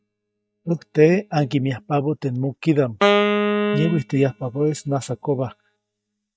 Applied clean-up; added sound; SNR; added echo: neural mask model DeepFilterNet 3.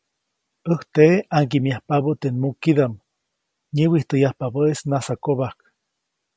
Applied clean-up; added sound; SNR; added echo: none; none; none; none.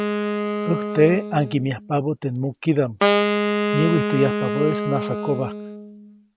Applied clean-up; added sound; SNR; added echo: none; Wind instrument, woodwind instrument; 1 dB; none.